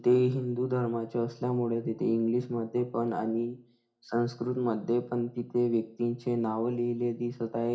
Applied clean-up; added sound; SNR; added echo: none; none; none; reverberation time 0.4 s.